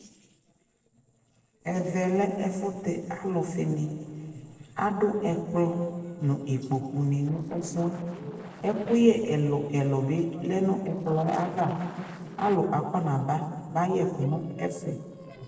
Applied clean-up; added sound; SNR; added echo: neural separator model SepFormer DNS4.